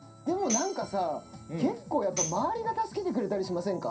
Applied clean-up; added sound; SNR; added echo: none; Tambourine; 9 dB; reverberation time 0.3 s.